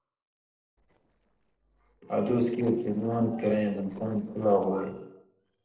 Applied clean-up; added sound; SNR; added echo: neural separator model SepFormer DNS4.